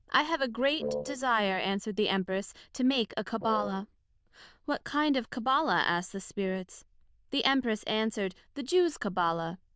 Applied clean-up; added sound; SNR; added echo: neural diffusion model UNIVERSE++.